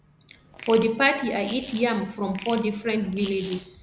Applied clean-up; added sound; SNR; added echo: none; Fart; 17 dB; none.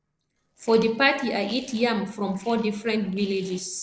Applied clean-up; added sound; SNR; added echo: neural separator model SepFormer DNS4.